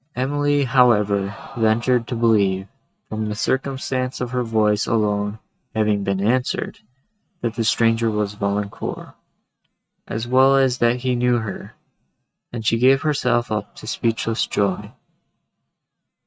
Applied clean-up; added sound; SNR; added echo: neural mask model RNNoise.